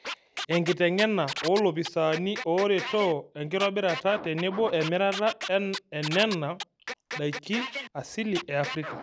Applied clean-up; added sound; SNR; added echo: none; Scratching (performance technique); 10 dB; none.